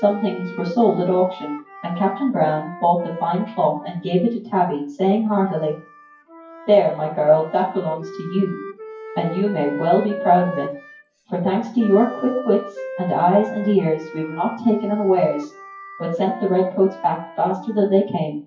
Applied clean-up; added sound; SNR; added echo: classical method WPE with log-MMSE.